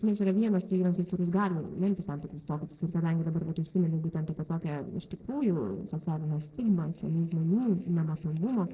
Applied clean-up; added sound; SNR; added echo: neural separator model SepFormer DNS4.